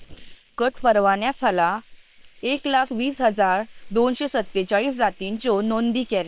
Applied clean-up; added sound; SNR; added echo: neural separator model SepFormer WHAM!.